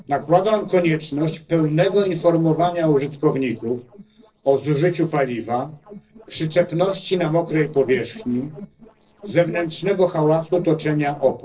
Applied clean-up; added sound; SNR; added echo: neural separator model SepFormer DNS4.